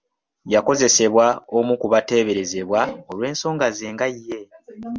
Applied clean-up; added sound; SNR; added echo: none; none; none; none.